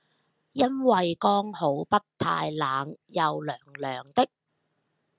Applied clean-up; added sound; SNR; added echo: none; none; none; none.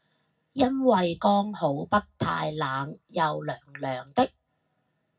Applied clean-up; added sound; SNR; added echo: none; none; none; reverberation time 0.4 s.